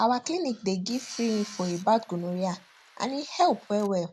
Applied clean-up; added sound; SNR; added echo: none; Tools; 19 dB; none.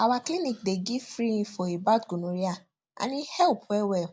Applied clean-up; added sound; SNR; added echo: none; none; none; none.